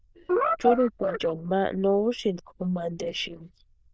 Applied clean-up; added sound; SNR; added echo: neural diffusion model UNIVERSE++.